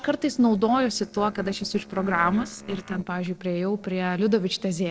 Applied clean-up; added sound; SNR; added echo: neural separator model SepFormer DNS4.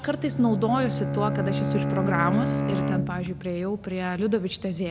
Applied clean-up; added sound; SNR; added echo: none; Bowed string instrument; 2 dB; none.